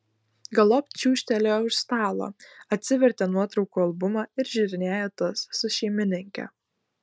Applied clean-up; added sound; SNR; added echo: none; none; none; none.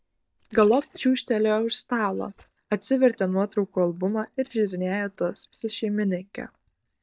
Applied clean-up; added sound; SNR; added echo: neural mask model DeepFilterNet 3.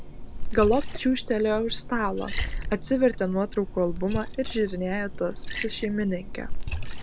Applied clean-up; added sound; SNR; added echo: none; Liquid; 3 dB; none.